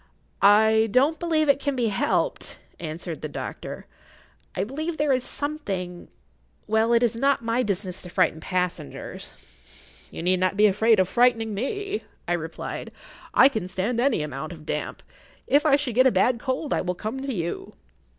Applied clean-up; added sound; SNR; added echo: none; none; none; none.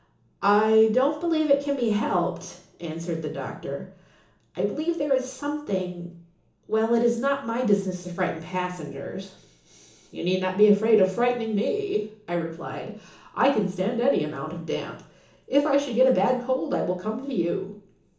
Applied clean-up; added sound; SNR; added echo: none; none; none; reverberation time 0.8 s.